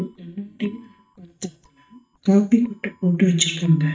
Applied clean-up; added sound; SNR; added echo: neural mask model DeepFilterNet 3.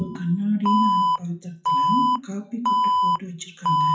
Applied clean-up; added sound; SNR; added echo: classical method WPE with log-MMSE.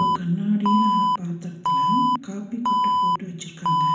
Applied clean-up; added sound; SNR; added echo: none; Alarm; -4 dB; reverberation time 0.8 s.